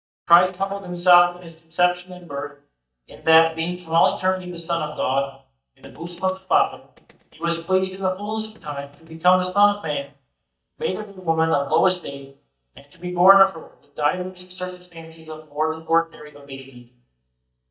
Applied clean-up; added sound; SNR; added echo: neural mask model DeepFilterNet 3.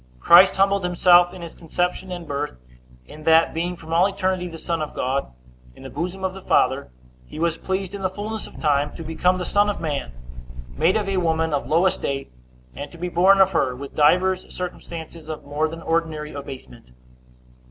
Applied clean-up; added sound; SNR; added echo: none; none; none; none.